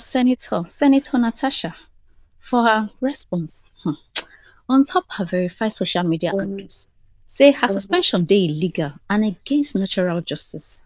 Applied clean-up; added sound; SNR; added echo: neural diffusion model UNIVERSE++.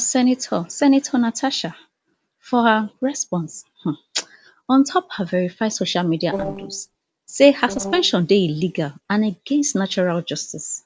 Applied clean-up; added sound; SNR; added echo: neural separator model SepFormer DNS4.